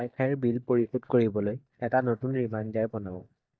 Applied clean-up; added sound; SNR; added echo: neural mask model DeepFilterNet 3.